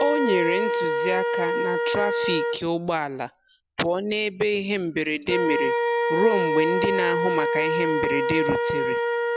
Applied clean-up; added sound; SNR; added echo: none; Wind instrument, woodwind instrument; -1 dB; none.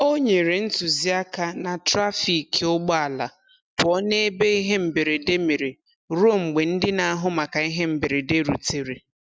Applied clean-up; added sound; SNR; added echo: none; none; none; none.